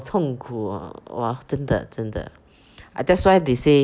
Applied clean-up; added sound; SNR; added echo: none; none; none; none.